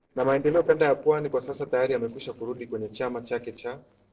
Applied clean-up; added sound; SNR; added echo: neural separator model SepFormer DNS4.